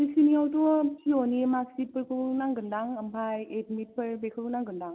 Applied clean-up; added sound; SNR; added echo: none; none; none; none.